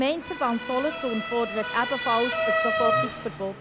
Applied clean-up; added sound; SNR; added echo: none; Motor vehicle (road) / Siren; 1 dB; none.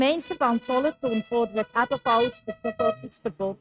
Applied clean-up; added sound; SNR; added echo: neural mask model RNNoise.